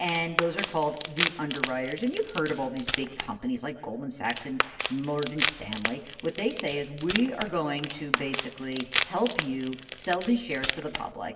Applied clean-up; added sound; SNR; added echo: none; Wood; 1 dB; reverberation time 0.9 s.